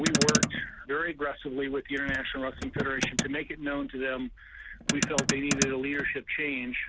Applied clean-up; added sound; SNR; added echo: none; Motor vehicle (road); 1 dB; none.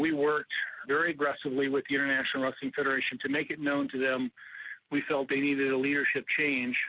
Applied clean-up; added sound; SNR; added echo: none; none; none; none.